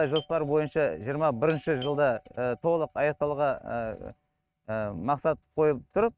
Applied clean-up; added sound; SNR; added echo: neural mask model RNNoise.